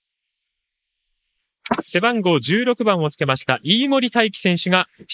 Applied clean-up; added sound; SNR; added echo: neural mask model Resemble Enhance denoiser.